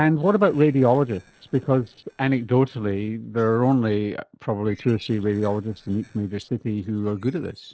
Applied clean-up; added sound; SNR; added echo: neural separator model SepFormer DNS4.